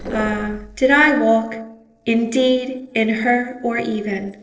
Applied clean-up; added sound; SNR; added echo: neural separator model SepFormer DNS4.